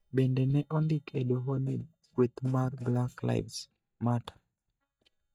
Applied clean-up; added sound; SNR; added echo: neural mask model DeepFilterNet 3.